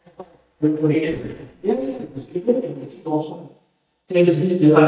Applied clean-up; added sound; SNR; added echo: neural mask model DeepFilterNet 3.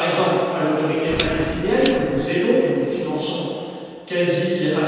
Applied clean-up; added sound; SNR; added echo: none; Clock; 11 dB; reverberation time 2.1 s.